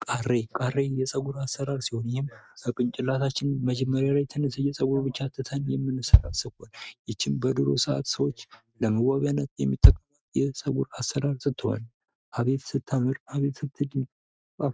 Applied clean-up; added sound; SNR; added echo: neural mask model RNNoise.